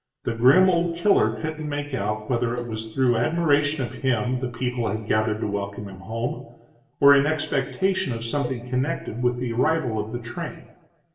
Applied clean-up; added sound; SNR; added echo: none; Cowbell; 18 dB; reverberation time 0.7 s.